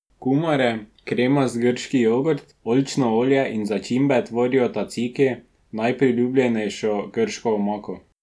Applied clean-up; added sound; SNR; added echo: none; none; none; none.